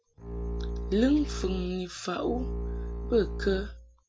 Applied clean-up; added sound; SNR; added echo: none; Bowed string instrument; 4 dB; none.